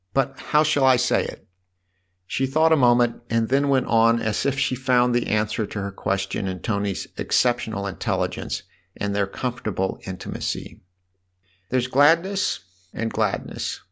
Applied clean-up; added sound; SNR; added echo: none; none; none; none.